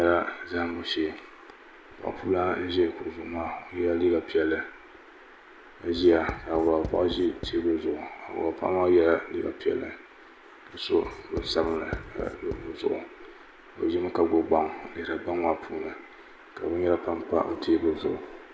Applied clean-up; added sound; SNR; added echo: none; Writing; 12 dB; none.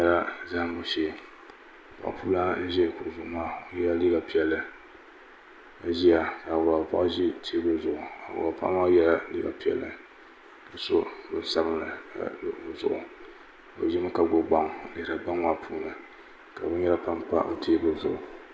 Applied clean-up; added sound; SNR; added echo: none; none; none; none.